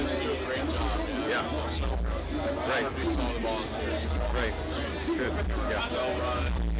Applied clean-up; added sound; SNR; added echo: none; none; none; none.